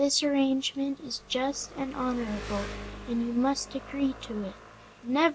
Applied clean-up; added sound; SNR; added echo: none; Engine; 14 dB; none.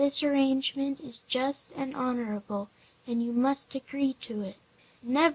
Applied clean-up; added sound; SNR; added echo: none; none; none; none.